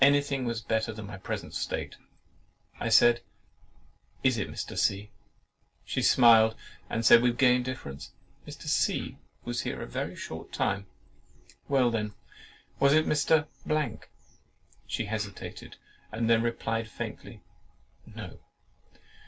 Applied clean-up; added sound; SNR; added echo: none; none; none; none.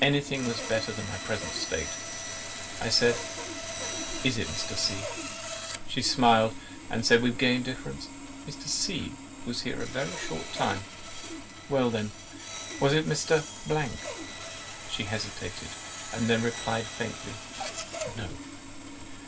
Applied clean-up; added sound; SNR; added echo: none; Sawing; 7 dB; none.